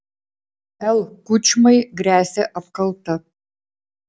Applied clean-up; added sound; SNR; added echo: none; none; none; none.